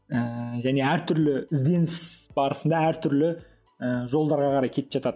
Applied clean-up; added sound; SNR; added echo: none; none; none; none.